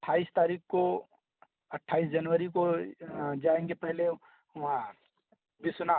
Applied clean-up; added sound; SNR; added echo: none; none; none; none.